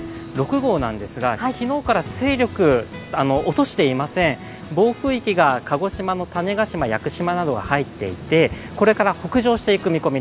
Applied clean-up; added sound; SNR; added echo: none; none; none; none.